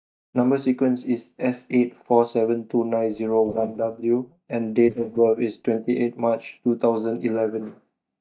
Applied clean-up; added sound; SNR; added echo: neural mask model DeepFilterNet 3.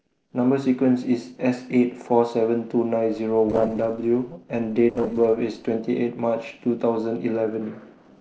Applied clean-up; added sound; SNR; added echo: neural separator model SepFormer DNS4.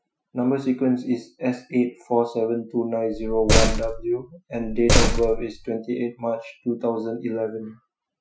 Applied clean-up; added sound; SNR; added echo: classical method Wiener filter.